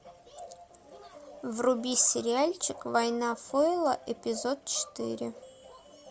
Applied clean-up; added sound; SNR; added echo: none; none; none; none.